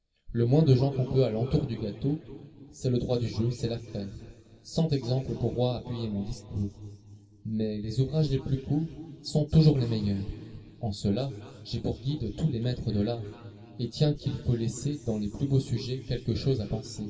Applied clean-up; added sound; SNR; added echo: none; none; none; reverberation time 2.9 s.